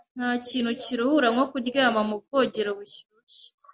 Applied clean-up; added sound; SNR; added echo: none; none; none; none.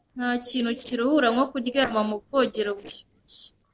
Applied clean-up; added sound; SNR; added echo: neural separator model SepFormer DNS4.